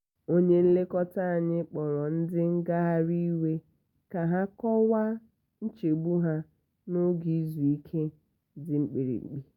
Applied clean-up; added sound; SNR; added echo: none; none; none; none.